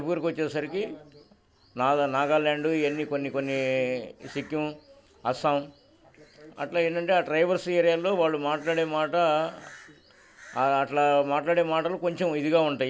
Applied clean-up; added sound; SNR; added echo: none; none; none; none.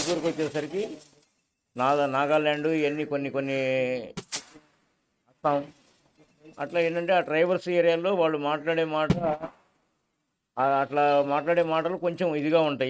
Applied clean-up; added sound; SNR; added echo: neural mask model RNNoise.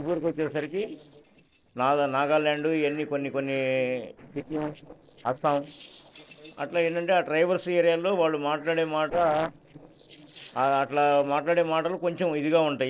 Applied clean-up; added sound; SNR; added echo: neural separator model SepFormer DNS4.